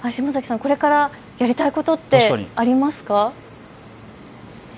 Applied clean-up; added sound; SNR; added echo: none; none; none; none.